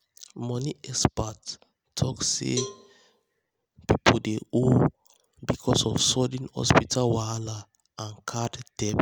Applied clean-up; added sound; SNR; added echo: none; Cowbell; 15 dB; none.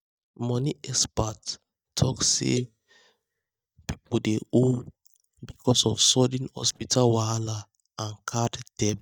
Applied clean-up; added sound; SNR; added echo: neural mask model DeepFilterNet 3.